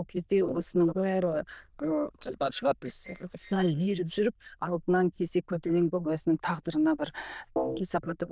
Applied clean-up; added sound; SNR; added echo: neural diffusion model UNIVERSE++.